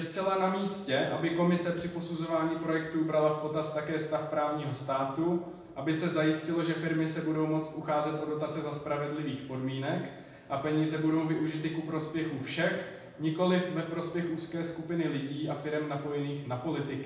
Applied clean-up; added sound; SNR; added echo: none; none; none; reverberation time 0.8 s.